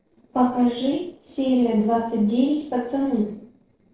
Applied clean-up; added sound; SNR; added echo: neural separator model SepFormer DNS4.